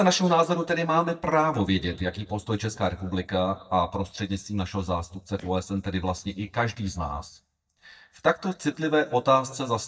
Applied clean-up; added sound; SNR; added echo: neural mask model DeepFilterNet 3.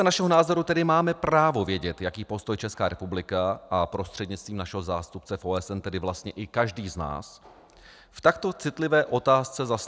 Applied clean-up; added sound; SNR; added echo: none; none; none; none.